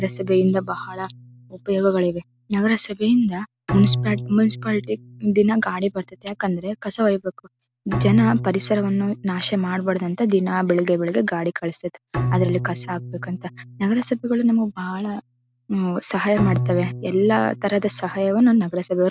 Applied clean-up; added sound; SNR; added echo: none; Bowed string instrument; 10 dB; none.